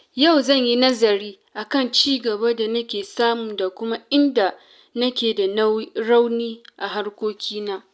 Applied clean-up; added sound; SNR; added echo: none; none; none; none.